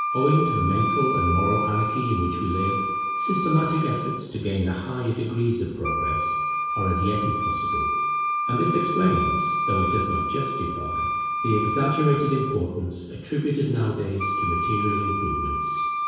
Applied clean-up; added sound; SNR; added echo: none; Wind instrument, woodwind instrument; 1 dB; reverberation time 1.2 s.